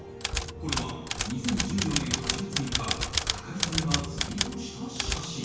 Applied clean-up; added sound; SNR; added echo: none; Typewriter; -1 dB; reverberation time 1.0 s.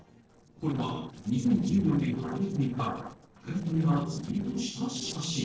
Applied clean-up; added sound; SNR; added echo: neural separator model SepFormer DNS4.